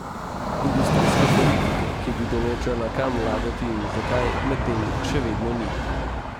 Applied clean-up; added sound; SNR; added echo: none; Train; -4 dB; none.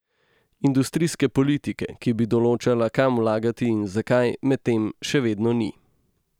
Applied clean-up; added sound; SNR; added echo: none; none; none; none.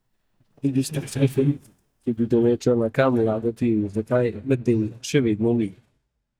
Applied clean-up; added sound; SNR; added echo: neural mask model DeepFilterNet 3.